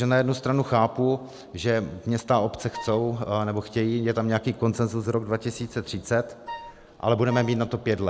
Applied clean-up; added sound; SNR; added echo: none; Wind instrument, woodwind instrument; 15 dB; none.